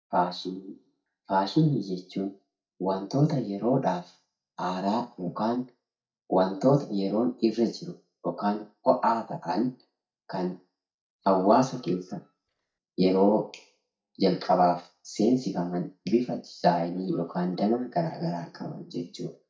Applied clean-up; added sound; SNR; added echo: neural mask model DeepFilterNet 3.